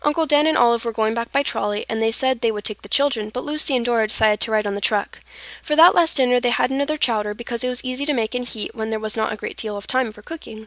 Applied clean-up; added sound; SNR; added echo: none; none; none; none.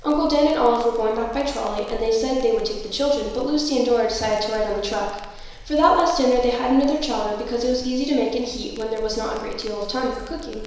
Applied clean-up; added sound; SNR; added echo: none; Crackle; 15 dB; reverberation time 1.0 s.